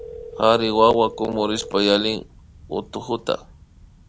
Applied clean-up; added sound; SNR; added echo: none; Telephone; 17 dB; none.